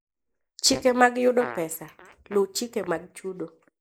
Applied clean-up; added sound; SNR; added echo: neural mask model Resemble Enhance denoiser.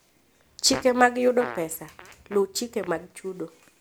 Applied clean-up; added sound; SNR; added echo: none; Fart; 16 dB; none.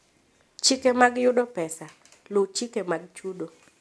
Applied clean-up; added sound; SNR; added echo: none; none; none; none.